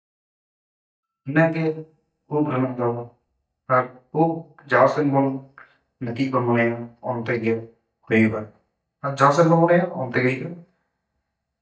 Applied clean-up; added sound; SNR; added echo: neural mask model DeepFilterNet 3.